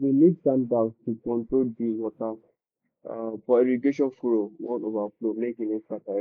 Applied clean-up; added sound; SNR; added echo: neural mask model Resemble Enhance denoiser.